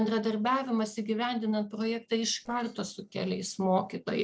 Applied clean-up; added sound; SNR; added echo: neural separator model SepFormer DNS4.